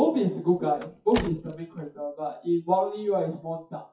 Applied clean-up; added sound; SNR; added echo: classical method WPE with log-MMSE.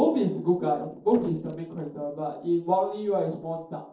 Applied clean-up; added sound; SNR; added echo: neural separator model SepFormer DNS4.